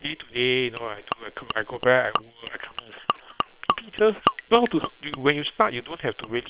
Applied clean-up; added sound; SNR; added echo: neural separator model SepFormer WHAM!.